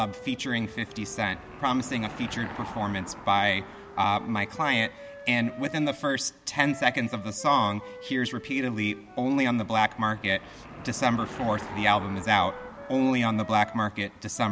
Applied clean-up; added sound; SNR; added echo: none; Car passing by / Engine + Wind instrument, woodwind instrument; 15 dB; none.